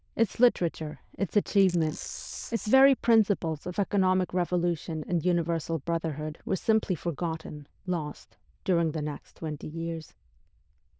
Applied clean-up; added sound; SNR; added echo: neural diffusion model UNIVERSE++.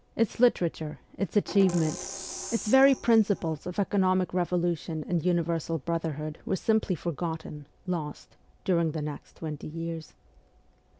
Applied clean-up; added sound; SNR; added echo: none; Percussion; 12 dB; none.